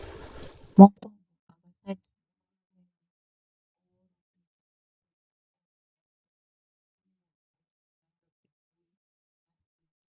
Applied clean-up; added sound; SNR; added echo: neural mask model DeepFilterNet 3.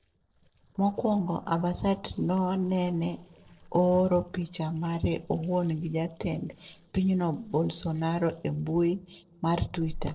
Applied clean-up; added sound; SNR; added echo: neural separator model SepFormer DNS4.